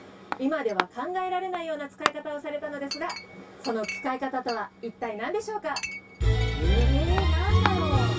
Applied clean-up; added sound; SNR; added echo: none; Chink, clink; 10 dB; reverberation time 0.1 s.